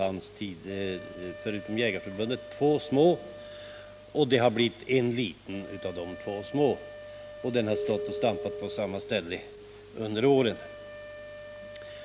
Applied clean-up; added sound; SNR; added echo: none; Keyboard (musical) + Wind instrument, woodwind instrument; 12 dB; none.